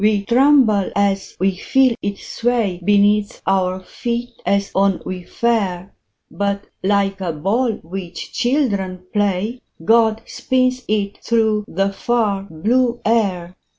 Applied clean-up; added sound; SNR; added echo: none; none; none; none.